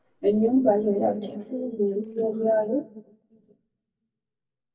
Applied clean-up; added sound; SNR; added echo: neural mask model DeepFilterNet 3.